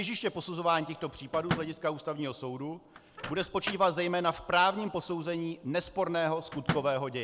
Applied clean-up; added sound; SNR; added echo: none; Microwave oven; 11 dB; none.